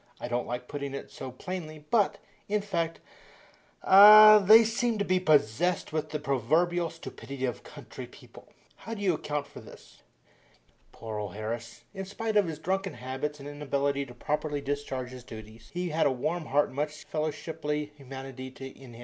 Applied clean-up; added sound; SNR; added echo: none; none; none; none.